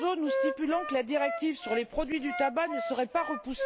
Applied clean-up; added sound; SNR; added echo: none; Wind instrument, woodwind instrument; 5 dB; none.